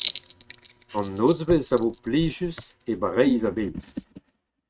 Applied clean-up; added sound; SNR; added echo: neural mask model RNNoise.